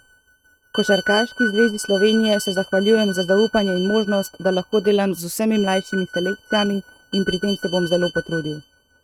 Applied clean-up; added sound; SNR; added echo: neural mask model RNNoise.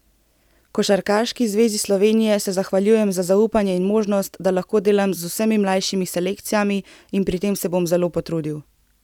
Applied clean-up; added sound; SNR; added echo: none; none; none; none.